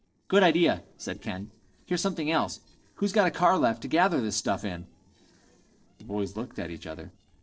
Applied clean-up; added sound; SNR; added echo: neural separator model SepFormer DNS4.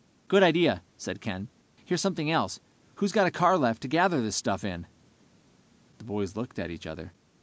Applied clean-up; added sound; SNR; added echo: none; none; none; none.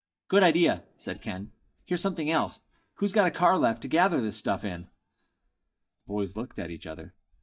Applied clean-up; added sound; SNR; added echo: neural mask model DeepFilterNet 3.